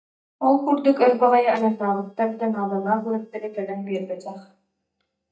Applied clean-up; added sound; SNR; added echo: neural mask model DeepFilterNet 3.